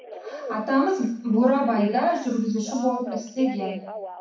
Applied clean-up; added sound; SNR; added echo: none; Telephone; 12 dB; reverberation time 0.6 s.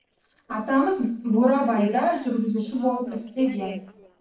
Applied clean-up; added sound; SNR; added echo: neural separator model SepFormer DNS4.